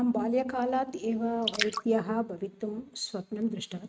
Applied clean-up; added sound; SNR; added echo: neural mask model RNNoise.